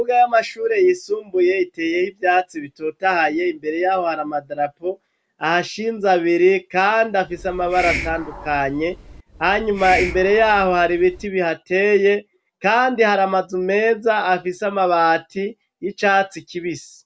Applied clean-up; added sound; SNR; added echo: none; Hiss; 10 dB; none.